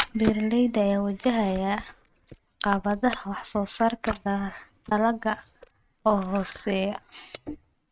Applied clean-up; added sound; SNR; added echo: neural mask model RNNoise.